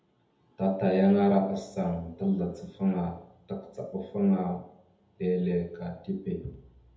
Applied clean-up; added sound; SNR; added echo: none; none; none; reverberation time 0.7 s.